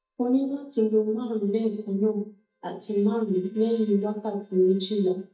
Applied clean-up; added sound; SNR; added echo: neural mask model DeepFilterNet 3.